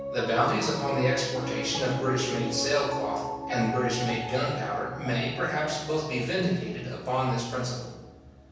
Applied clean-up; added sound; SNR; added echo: none; Piano; 8 dB; reverberation time 1.1 s.